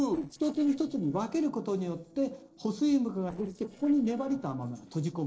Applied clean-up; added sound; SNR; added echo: neural separator model SepFormer DNS4.